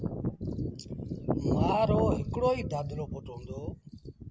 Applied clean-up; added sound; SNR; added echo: none; none; none; none.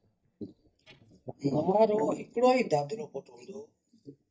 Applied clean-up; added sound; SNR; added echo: neural mask model DeepFilterNet 3.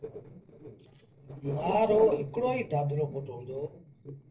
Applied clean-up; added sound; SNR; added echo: neural separator model SepFormer DNS4.